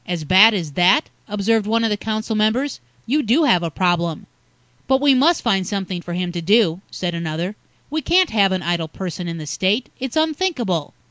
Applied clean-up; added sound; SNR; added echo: none; none; none; none.